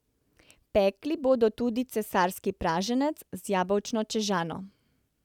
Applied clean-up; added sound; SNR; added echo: none; none; none; none.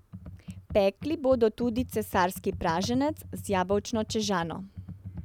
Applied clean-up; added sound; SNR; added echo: none; Computer keyboard; 13 dB; none.